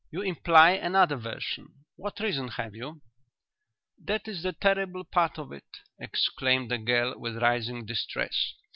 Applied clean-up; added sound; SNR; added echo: none; none; none; none.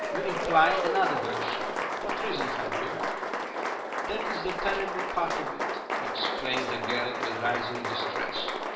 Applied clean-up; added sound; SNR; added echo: none; Applause; -1 dB; reverberation time 0.9 s.